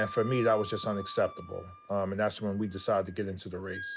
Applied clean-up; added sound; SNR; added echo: none; Wind instrument, woodwind instrument; 14 dB; none.